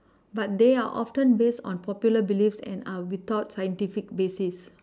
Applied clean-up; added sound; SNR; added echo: none; none; none; none.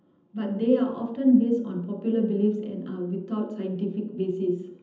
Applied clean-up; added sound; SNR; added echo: none; none; none; reverberation time 0.8 s.